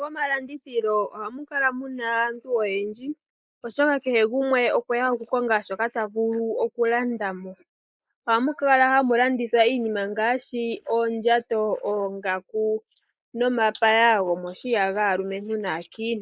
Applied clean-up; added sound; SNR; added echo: neural mask model Resemble Enhance denoiser.